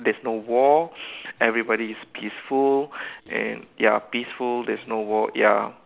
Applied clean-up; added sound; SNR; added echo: none; none; none; none.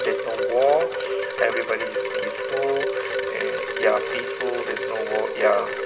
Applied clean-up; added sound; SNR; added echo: none; Wind chime; 1 dB; reverberation time 1.8 s.